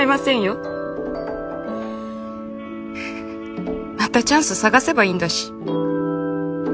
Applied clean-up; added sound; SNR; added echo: none; none; none; none.